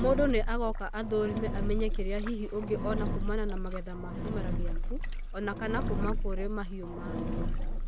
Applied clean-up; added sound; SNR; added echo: none; Engine; -3 dB; none.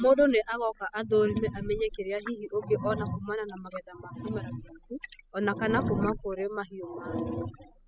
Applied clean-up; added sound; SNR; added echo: classical method spectral subtraction.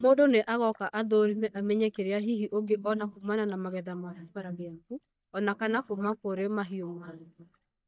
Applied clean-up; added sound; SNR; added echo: neural mask model DeepFilterNet 3.